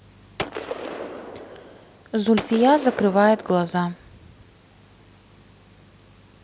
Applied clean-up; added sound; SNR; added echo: none; Gunshot, gunfire; 10 dB; none.